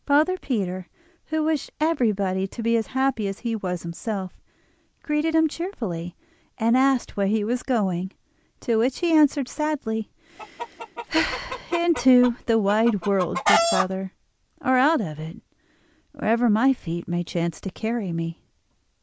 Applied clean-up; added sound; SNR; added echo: none; Chicken, rooster; 4 dB; none.